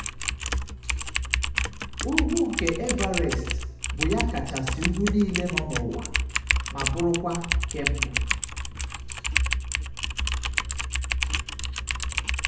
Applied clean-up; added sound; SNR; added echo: none; Typing; -3 dB; reverberation time 0.8 s.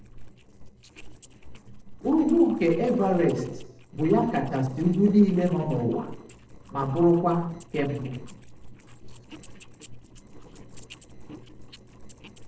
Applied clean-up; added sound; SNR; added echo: neural separator model SepFormer DNS4.